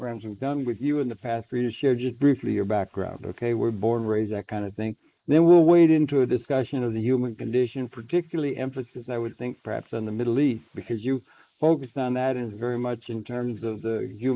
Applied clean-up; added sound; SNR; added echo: neural mask model Resemble Enhance denoiser.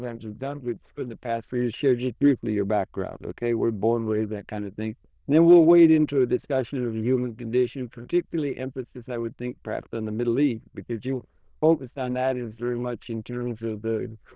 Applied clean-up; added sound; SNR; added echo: neural diffusion model UNIVERSE++.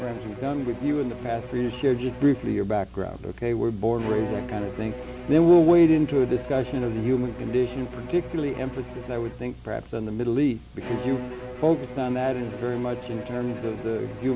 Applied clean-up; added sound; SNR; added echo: none; Bowed string instrument; 13 dB; none.